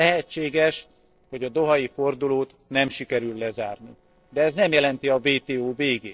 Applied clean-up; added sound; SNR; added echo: neural separator model SepFormer DNS4.